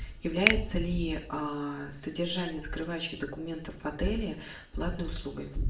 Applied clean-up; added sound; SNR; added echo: none; Finger snapping; 3 dB; reverberation time 0.5 s.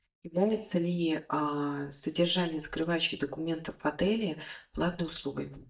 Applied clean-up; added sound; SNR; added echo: neural mask model DeepFilterNet 3.